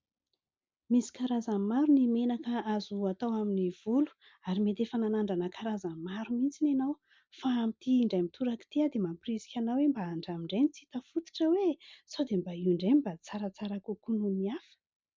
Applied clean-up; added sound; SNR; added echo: none; none; none; none.